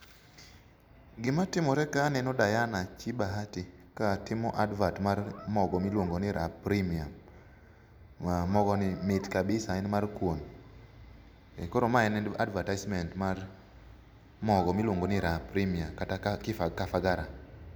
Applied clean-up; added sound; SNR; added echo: none; Telephone + Brass instrument; 18 dB; none.